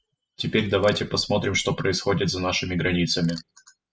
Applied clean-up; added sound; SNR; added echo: classical method spectral subtraction.